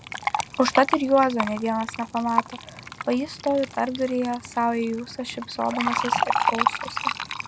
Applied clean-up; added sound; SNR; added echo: none; Fill (with liquid); 3 dB; none.